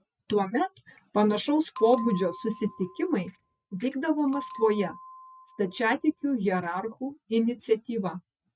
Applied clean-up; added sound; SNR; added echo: neural mask model RNNoise.